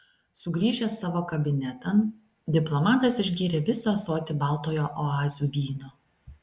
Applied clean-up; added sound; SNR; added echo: none; none; none; none.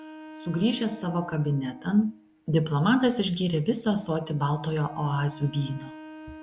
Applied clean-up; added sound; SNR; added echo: none; Wind instrument, woodwind instrument; 19 dB; none.